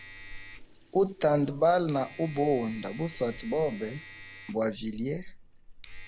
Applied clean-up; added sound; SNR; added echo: none; Domestic sounds, home sounds + Sink (filling or washing) / Water tap, faucet; 16 dB; none.